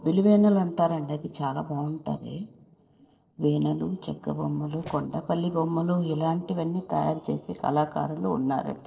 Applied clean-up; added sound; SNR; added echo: neural separator model SepFormer DNS4.